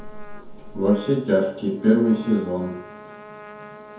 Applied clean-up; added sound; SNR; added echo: none; Trumpet; 19 dB; reverberation time 0.6 s.